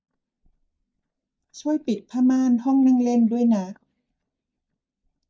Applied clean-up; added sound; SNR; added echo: neural mask model DeepFilterNet 3.